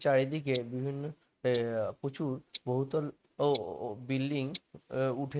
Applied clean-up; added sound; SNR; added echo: neural mask model RNNoise.